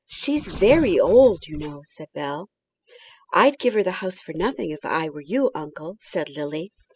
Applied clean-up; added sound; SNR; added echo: classical method spectral subtraction.